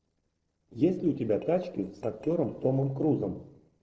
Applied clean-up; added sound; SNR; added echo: neural separator model SepFormer DNS4.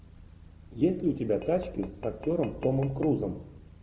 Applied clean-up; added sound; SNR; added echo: none; Tap / Glass; 16 dB; none.